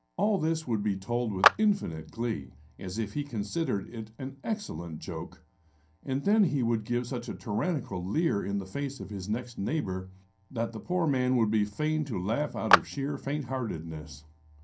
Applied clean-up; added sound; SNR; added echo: none; Clapping; -1 dB; reverberation time 0.3 s.